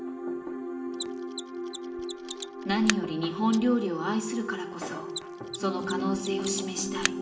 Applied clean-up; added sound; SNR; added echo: none; Mechanisms; 10 dB; reverberation time 1.4 s.